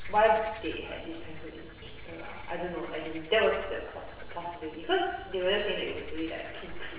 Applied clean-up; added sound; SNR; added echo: none; Frog; 15 dB; reverberation time 0.8 s.